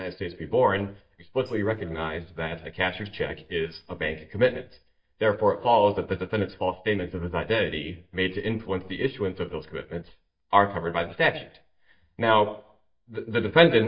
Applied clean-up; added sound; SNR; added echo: neural mask model DeepFilterNet 3.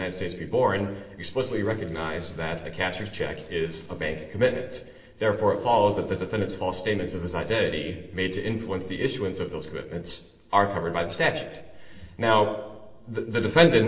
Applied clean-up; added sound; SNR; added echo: neural separator model SepFormer DNS4.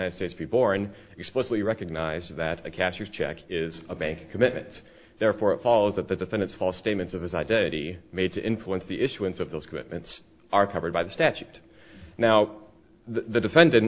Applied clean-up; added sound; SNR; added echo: none; none; none; none.